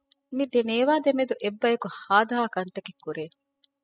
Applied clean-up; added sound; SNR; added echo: classical method spectral subtraction.